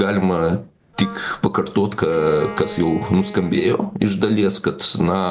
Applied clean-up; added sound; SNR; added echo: none; Wind instrument, woodwind instrument + Bowed string instrument; 16 dB; none.